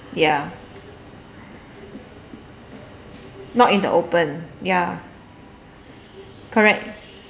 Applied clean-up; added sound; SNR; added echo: none; none; none; none.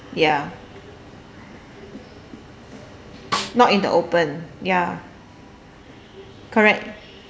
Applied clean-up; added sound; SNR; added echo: none; Snare drum; 5 dB; none.